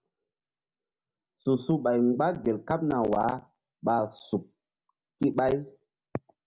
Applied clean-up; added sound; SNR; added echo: none; none; none; none.